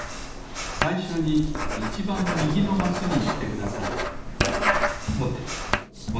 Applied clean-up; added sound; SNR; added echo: none; Writing; 0 dB; reverberation time 0.8 s.